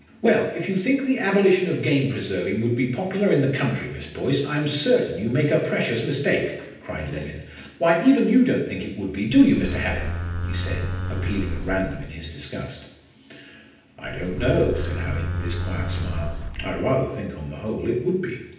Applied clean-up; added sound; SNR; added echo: none; Livestock, farm animals, working animals; 4 dB; reverberation time 0.8 s.